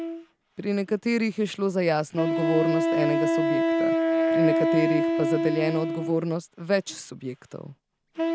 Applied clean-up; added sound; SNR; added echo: none; Wind instrument, woodwind instrument; -2 dB; none.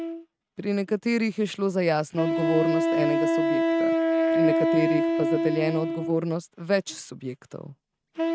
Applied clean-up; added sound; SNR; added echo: neural mask model RNNoise.